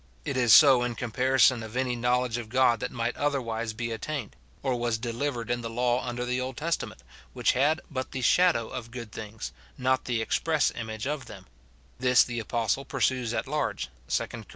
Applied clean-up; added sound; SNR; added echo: none; none; none; none.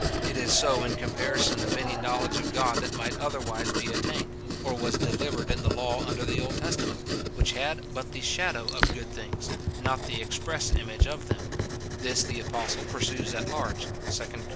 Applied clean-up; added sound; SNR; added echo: none; Writing; -2 dB; none.